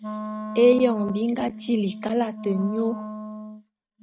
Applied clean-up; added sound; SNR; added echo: neural mask model RNNoise.